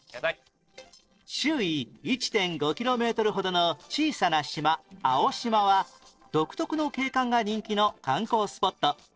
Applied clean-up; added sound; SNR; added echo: neural separator model SepFormer DNS4.